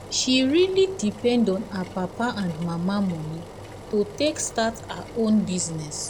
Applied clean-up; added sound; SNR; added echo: none; Engine; 15 dB; none.